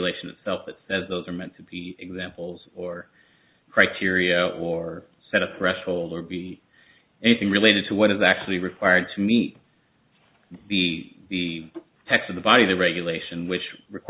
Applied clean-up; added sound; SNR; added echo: none; none; none; none.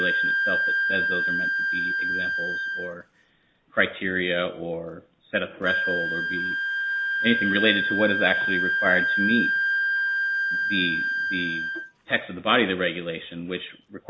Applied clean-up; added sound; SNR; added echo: none; Wind instrument, woodwind instrument; -2 dB; none.